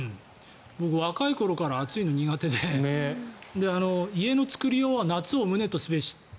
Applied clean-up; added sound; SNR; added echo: none; none; none; none.